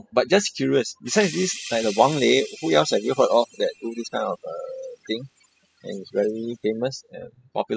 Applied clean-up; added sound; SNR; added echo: classical method spectral subtraction.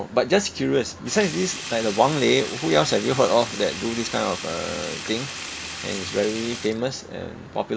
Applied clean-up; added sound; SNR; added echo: none; Sink (filling or washing); 11 dB; none.